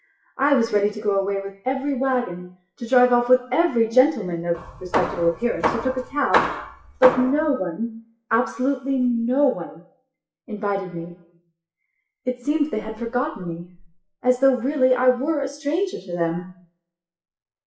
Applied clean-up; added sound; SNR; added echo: classical method WPE with log-MMSE.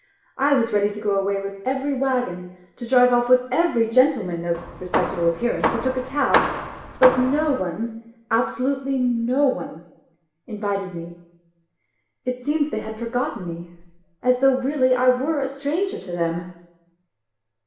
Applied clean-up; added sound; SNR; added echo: none; Hammer; 3 dB; reverberation time 0.8 s.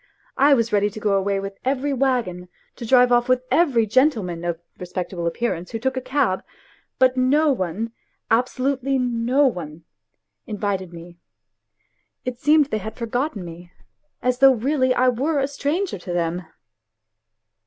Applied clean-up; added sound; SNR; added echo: none; none; none; none.